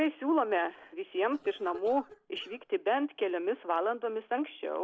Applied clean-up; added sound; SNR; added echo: neural separator model SepFormer DNS4.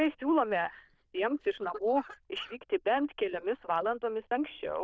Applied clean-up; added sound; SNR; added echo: neural diffusion model UNIVERSE++.